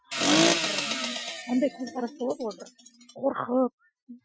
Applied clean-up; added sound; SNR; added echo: classical method Wiener filter.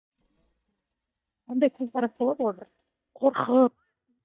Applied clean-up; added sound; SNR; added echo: neural mask model DeepFilterNet 3.